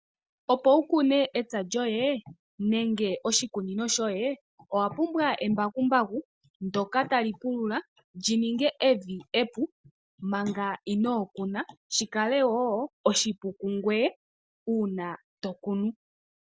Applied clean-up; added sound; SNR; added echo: none; none; none; none.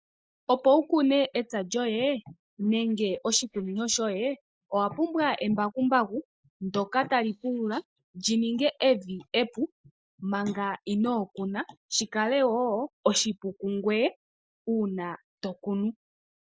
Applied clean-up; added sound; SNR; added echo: neural mask model Resemble Enhance denoiser.